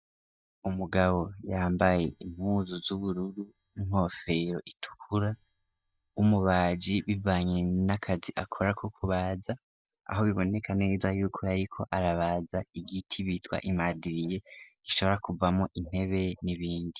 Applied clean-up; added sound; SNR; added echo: neural mask model DeepFilterNet 3.